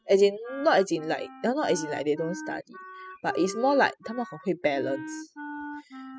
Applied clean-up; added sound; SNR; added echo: classical method spectral subtraction.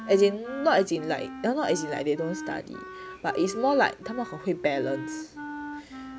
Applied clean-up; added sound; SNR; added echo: none; Wind instrument, woodwind instrument; 11 dB; none.